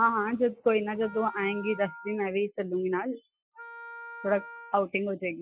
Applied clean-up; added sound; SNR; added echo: classical method Wiener filter.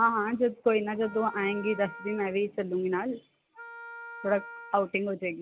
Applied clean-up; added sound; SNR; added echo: none; Wind instrument, woodwind instrument; 17 dB; none.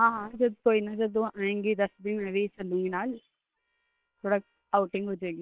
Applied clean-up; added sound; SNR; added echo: neural separator model SepFormer WHAM!.